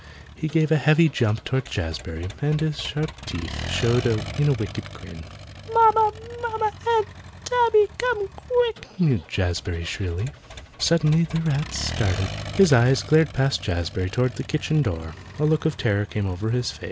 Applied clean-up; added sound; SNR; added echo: none; Accelerating, revving, vroom; 14 dB; none.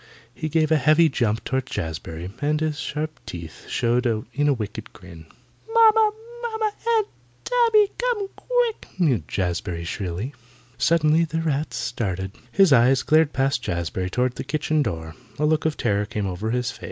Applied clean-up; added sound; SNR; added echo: none; none; none; none.